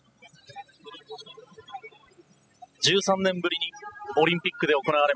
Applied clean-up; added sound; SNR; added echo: classical method spectral subtraction.